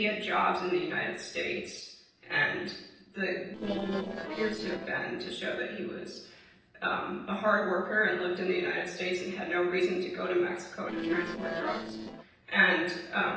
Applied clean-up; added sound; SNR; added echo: neural separator model SepFormer DNS4.